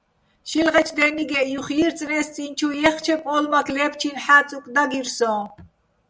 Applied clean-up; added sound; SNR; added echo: none; none; none; none.